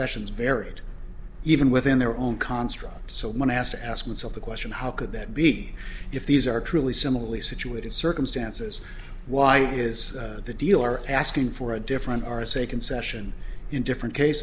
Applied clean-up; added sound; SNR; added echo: none; none; none; none.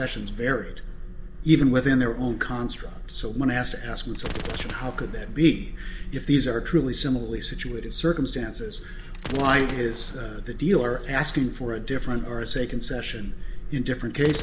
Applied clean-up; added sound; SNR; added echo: none; Gunshot, gunfire; 19 dB; reverberation time 0.7 s.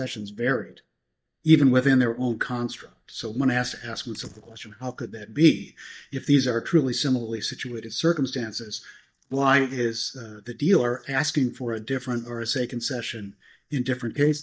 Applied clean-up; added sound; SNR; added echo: neural mask model DeepFilterNet 3.